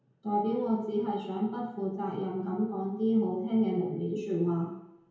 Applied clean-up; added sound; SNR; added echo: none; none; none; reverberation time 1.0 s.